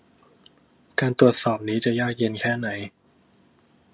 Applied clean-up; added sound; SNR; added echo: none; none; none; none.